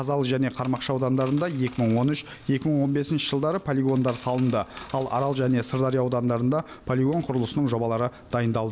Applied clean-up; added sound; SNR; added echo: none; Coin (dropping); 17 dB; none.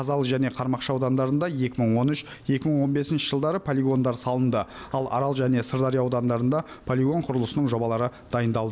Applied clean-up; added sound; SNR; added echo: none; none; none; none.